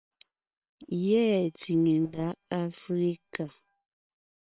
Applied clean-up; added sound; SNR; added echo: neural separator model SepFormer WHAM!.